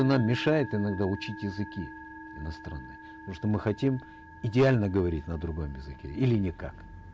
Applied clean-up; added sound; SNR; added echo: none; Musical instrument; 16 dB; none.